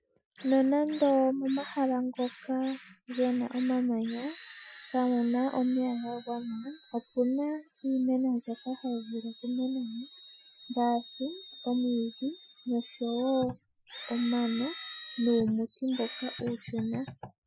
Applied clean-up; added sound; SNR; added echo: classical method Wiener filter.